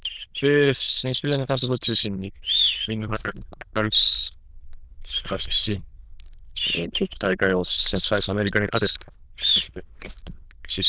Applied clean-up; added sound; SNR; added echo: neural diffusion model UNIVERSE++.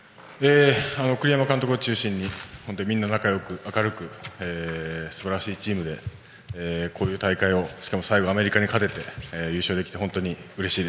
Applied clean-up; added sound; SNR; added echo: none; none; none; none.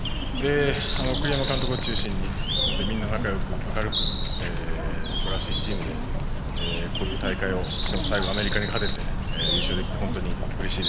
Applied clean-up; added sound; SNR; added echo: none; Bird; -5 dB; none.